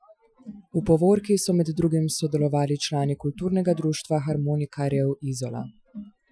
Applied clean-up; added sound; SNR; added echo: classical method Wiener filter.